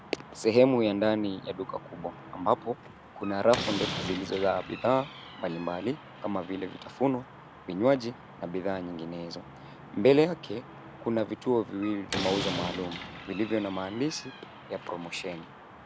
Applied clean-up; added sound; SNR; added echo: none; Slam; 12 dB; none.